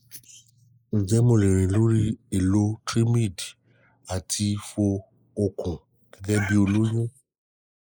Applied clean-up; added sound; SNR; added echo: neural mask model Resemble Enhance denoiser.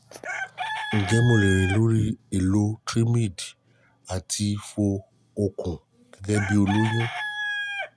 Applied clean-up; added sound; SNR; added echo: none; Chicken, rooster; 10 dB; none.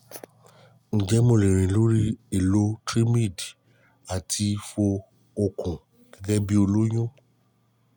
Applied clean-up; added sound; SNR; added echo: none; none; none; none.